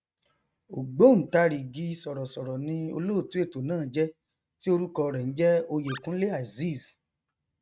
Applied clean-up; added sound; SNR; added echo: neural mask model RNNoise.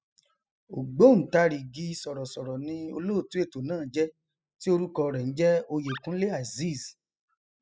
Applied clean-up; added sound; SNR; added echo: classical method spectral subtraction.